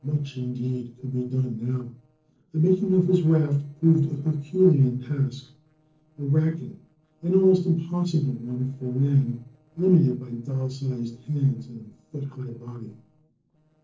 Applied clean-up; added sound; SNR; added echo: neural separator model SepFormer DNS4.